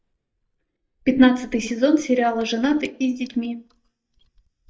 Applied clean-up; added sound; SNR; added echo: neural mask model DeepFilterNet 3.